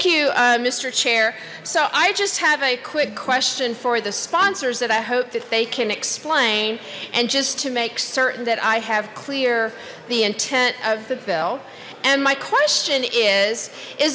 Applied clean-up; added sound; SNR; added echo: none; none; none; none.